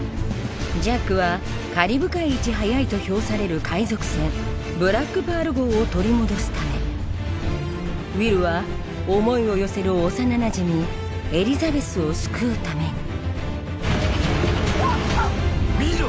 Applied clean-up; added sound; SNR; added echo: none; none; none; none.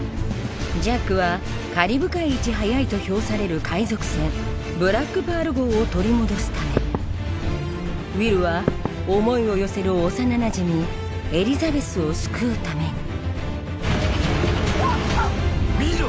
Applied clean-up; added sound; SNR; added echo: none; Knock / Wood; 7 dB; none.